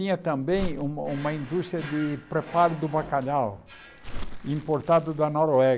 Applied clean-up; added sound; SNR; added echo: none; Drawer open or close + Crumpling, crinkling; 12 dB; none.